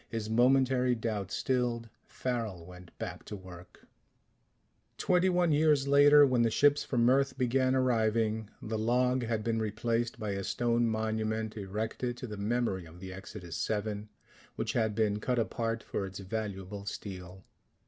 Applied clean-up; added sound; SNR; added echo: none; none; none; none.